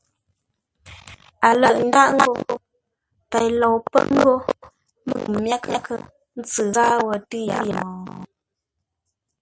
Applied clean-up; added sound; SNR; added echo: none; none; none; none.